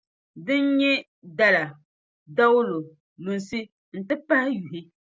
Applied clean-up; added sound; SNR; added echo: none; none; none; none.